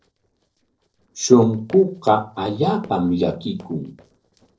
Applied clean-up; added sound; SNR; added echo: neural separator model SepFormer DNS4.